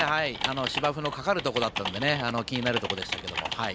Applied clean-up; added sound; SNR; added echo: none; Typing; 5 dB; none.